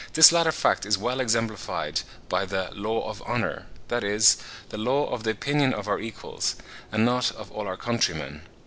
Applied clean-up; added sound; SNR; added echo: none; Subway, metro, underground; 19 dB; none.